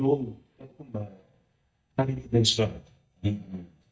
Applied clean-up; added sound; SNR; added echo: neural mask model DeepFilterNet 3.